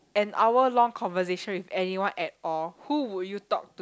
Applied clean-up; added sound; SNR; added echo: none; none; none; none.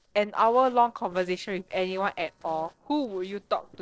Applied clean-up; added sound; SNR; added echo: neural separator model SepFormer DNS4.